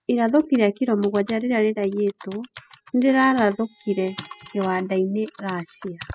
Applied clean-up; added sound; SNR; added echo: classical method spectral subtraction.